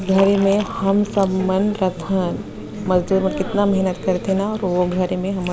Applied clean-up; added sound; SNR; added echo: none; Liquid; 17 dB; none.